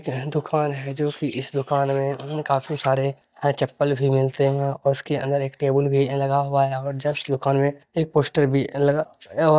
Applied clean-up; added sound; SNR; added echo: neural mask model DeepFilterNet 3.